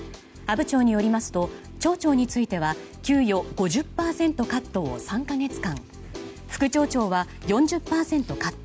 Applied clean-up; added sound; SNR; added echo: none; none; none; none.